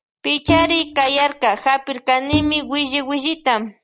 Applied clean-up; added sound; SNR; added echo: none; Bowed string instrument; 7 dB; none.